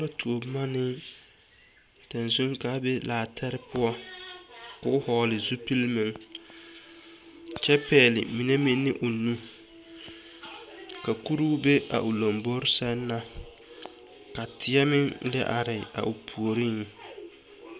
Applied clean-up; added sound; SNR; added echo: none; none; none; none.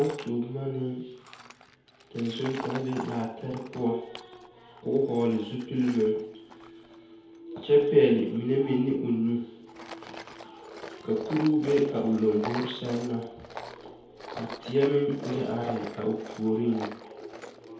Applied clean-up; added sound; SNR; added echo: none; Tools; 15 dB; reverberation time 0.8 s.